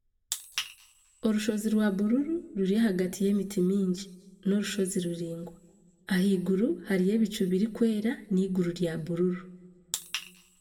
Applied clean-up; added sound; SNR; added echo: none; none; none; reverberation time 1.2 s.